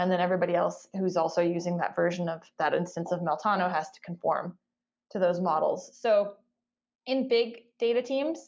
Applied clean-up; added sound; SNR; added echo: none; none; none; none.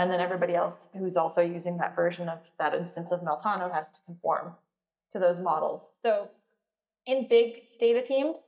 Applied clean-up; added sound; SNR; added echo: neural mask model DeepFilterNet 3.